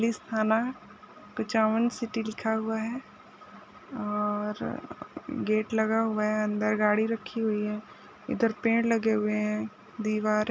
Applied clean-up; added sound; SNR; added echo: none; none; none; none.